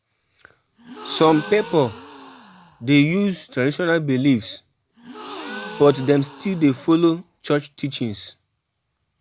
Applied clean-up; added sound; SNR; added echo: none; Gasp; 17 dB; none.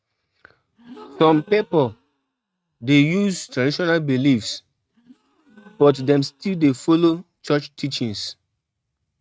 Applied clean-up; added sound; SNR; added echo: neural mask model RNNoise.